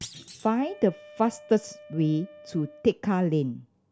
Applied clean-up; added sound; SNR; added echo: none; Wind instrument, woodwind instrument + Thump, thud; 20 dB; none.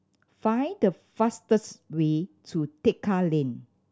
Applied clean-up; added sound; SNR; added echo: none; none; none; none.